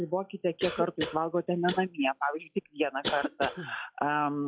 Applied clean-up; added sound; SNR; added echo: classical method log-MMSE.